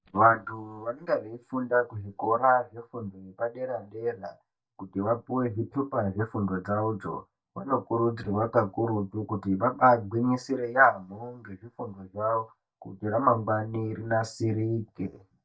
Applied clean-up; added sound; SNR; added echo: neural mask model DeepFilterNet 3.